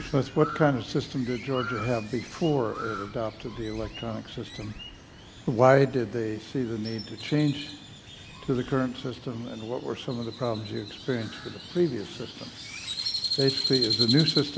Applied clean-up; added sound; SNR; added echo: none; Crow; 8 dB; none.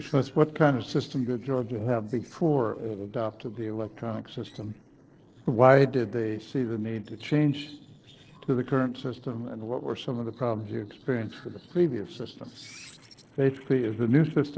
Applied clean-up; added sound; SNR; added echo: neural separator model SepFormer DNS4.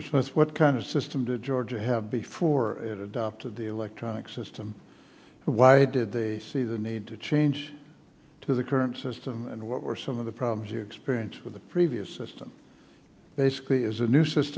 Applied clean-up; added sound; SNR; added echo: none; none; none; none.